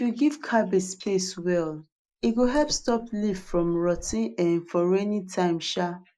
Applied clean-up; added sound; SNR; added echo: neural mask model Resemble Enhance denoiser.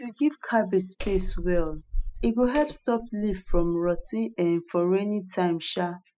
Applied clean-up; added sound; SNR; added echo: classical method spectral subtraction.